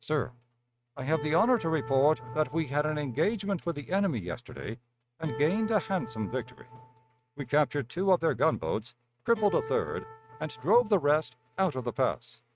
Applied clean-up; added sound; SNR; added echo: neural mask model RNNoise.